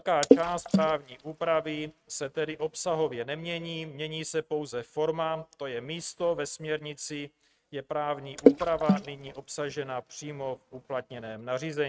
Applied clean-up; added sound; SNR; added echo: neural mask model RNNoise.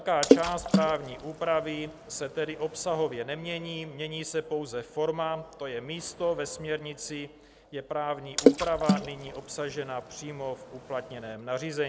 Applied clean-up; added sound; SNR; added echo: none; Water / Splash, splatter; -3 dB; none.